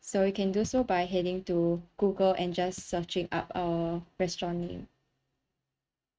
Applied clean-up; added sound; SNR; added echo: neural mask model RNNoise.